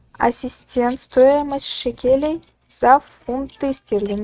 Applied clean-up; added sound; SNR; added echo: neural mask model RNNoise.